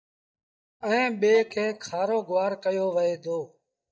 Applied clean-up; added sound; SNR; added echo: neural mask model DeepFilterNet 3.